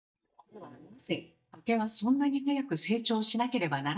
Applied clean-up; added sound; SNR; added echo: neural mask model DeepFilterNet 3.